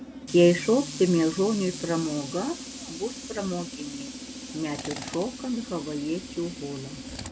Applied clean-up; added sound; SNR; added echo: none; Tools; 10 dB; none.